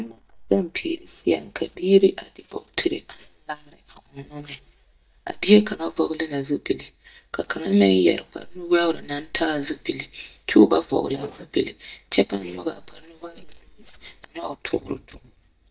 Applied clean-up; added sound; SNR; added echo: neural mask model DeepFilterNet 3.